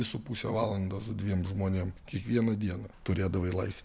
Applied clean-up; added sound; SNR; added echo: none; none; none; none.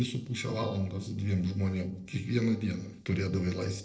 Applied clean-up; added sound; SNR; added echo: neural separator model SepFormer DNS4.